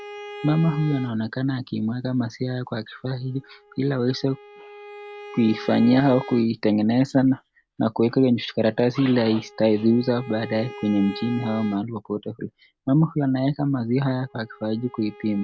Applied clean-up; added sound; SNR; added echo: none; Bowed string instrument; 19 dB; none.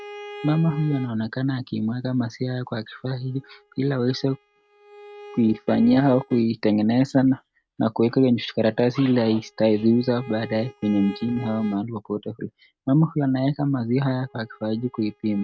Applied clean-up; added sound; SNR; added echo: neural mask model RNNoise.